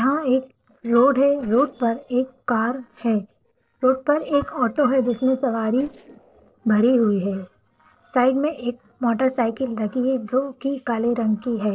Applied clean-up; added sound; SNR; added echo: neural separator model SepFormer DNS4.